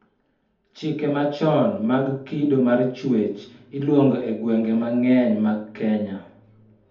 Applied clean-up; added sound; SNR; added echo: none; none; none; reverberation time 0.6 s.